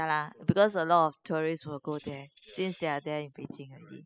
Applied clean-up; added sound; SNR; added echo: classical method spectral subtraction.